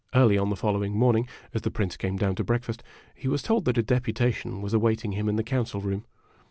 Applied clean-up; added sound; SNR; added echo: none; none; none; none.